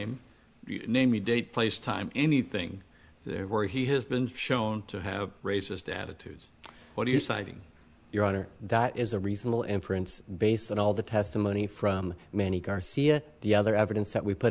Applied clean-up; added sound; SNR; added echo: none; none; none; none.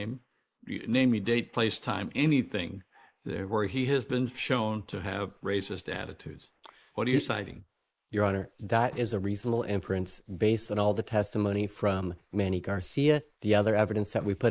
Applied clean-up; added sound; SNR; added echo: neural mask model Resemble Enhance denoiser.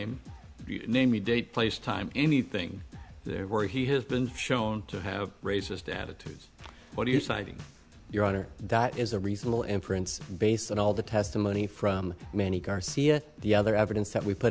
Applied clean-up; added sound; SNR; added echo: none; Drum kit; 18 dB; none.